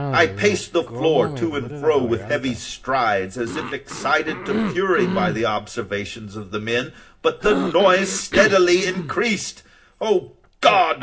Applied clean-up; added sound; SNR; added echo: none; Cough; 9 dB; reverberation time 0.4 s.